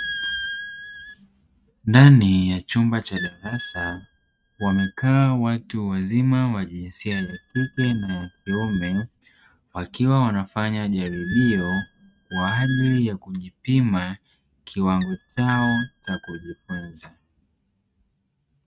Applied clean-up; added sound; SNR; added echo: neural mask model RNNoise.